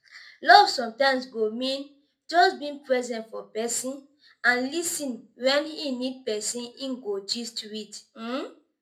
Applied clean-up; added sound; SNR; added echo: none; none; none; reverberation time 0.3 s.